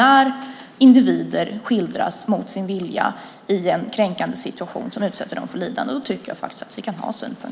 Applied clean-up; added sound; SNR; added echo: none; none; none; none.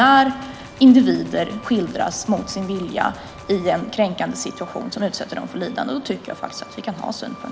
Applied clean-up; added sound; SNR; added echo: none; Truck + Gunshot, gunfire; 20 dB; none.